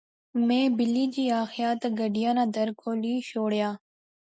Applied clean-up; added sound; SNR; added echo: none; none; none; none.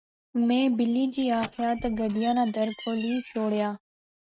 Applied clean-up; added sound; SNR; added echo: neural mask model RNNoise.